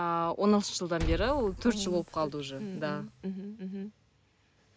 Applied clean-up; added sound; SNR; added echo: none; Liquid; 9 dB; none.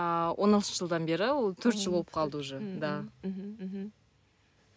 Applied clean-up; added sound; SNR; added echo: none; none; none; none.